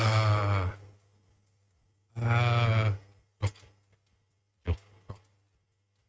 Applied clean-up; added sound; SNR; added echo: neural mask model RNNoise.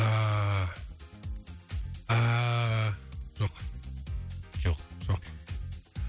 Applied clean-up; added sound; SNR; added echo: none; none; none; none.